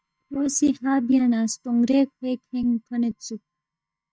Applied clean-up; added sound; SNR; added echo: neural mask model DeepFilterNet 3.